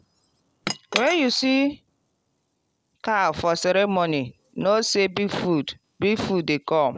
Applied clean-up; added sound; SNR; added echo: none; Cutlery, silverware / Chink, clink; 10 dB; none.